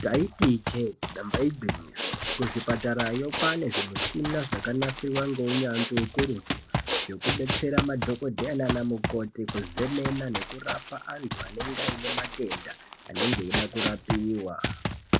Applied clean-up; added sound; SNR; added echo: none; Run + Respiratory sounds; 0 dB; none.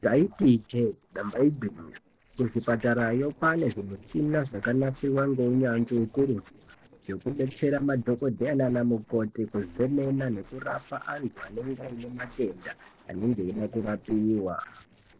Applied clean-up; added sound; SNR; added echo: neural separator model SepFormer DNS4.